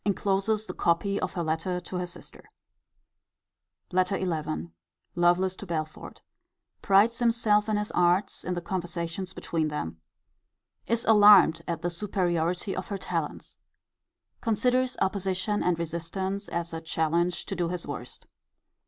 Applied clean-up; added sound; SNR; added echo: none; none; none; none.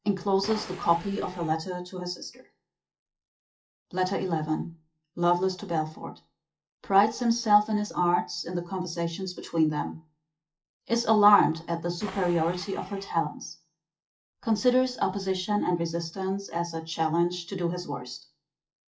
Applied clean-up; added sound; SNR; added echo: classical method WPE with log-MMSE.